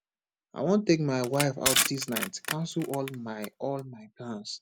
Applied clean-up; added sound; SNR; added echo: none; Crushing; 2 dB; none.